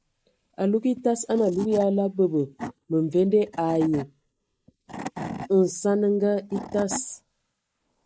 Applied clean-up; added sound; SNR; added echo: neural mask model Resemble Enhance denoiser.